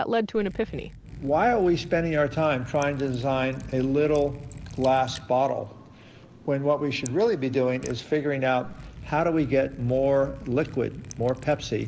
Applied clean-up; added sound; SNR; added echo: none; Liquid; 17 dB; none.